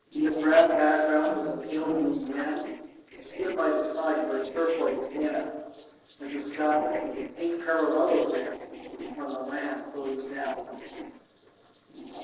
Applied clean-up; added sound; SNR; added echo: neural separator model SepFormer DNS4.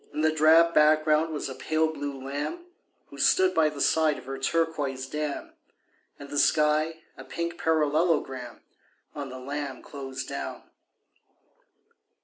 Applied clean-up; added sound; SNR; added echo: none; none; none; none.